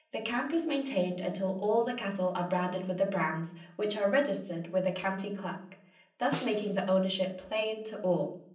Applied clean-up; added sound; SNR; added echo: none; Snare drum; 14 dB; reverberation time 0.6 s.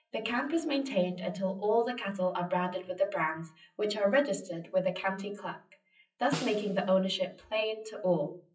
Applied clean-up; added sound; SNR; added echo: classical method WPE with log-MMSE.